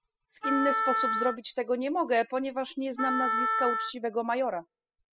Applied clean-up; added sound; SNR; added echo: classical method spectral subtraction.